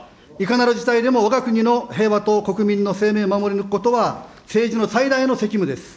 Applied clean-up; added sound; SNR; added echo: none; none; none; none.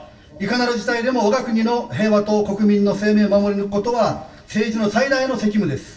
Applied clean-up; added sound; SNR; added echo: none; none; none; reverberation time 0.1 s.